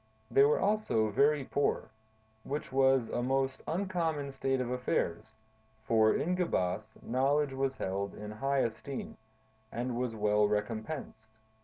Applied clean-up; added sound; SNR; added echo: none; none; none; none.